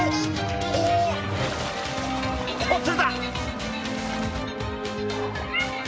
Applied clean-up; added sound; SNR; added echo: none; Meow; 12 dB; none.